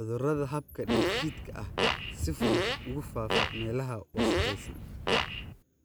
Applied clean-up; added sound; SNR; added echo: none; Fart; -5 dB; none.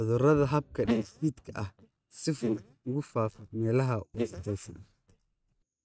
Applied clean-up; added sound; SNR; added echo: neural mask model DeepFilterNet 3.